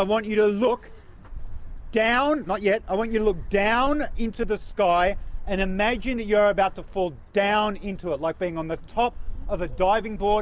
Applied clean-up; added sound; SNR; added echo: none; none; none; none.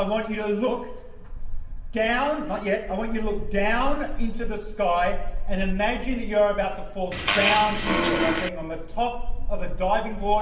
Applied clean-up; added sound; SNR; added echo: none; Fart; 0 dB; reverberation time 0.9 s.